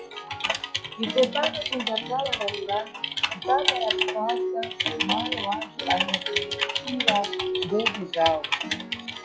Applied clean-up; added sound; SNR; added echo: classical method log-MMSE.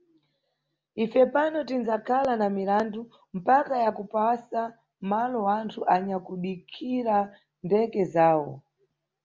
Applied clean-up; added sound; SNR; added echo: none; none; none; none.